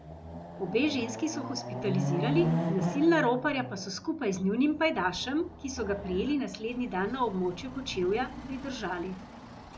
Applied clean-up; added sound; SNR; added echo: none; Chatter / Car passing by / Motorcycle / Traffic noise, roadway noise / Accelerating, revving, vroom; 6 dB; none.